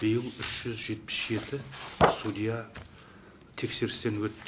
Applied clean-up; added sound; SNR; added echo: none; none; none; none.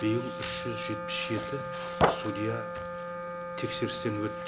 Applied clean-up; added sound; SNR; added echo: none; Wind instrument, woodwind instrument; 4 dB; none.